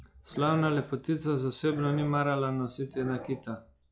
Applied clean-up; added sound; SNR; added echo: classical method log-MMSE.